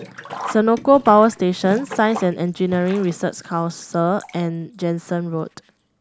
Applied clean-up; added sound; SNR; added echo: none; Sink (filling or washing); 17 dB; none.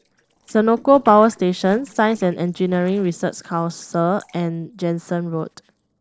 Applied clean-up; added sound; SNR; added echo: neural separator model SepFormer DNS4.